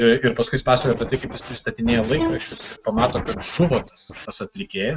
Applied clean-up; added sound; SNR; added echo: neural mask model RNNoise.